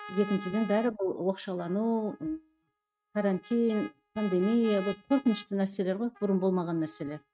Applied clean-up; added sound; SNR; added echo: neural mask model RNNoise.